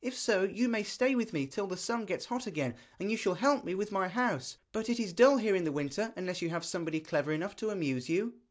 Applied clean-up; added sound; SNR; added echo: none; none; none; none.